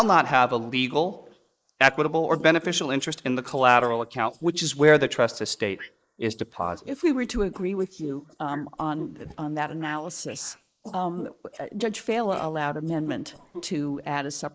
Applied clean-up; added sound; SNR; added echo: neural mask model Resemble Enhance denoiser.